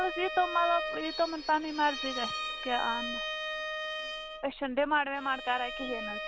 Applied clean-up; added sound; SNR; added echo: none; Bowed string instrument; 5 dB; none.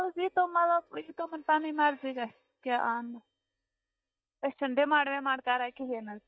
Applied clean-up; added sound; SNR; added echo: neural mask model DeepFilterNet 3.